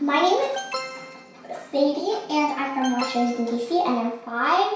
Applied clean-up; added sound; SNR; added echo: none; Alarm; 12 dB; reverberation time 0.6 s.